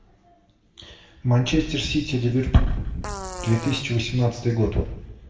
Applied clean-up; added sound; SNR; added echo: none; Fart; 14 dB; reverberation time 0.9 s.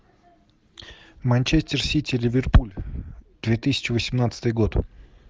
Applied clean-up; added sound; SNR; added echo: none; none; none; none.